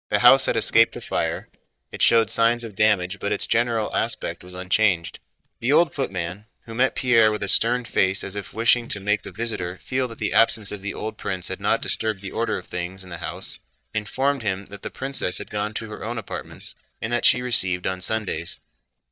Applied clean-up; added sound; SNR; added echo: neural mask model DeepFilterNet 3.